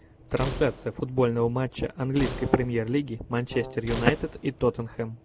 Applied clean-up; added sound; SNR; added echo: none; Slam + Brass instrument; 12 dB; none.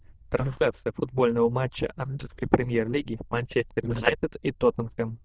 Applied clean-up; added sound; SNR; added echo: neural diffusion model UNIVERSE++.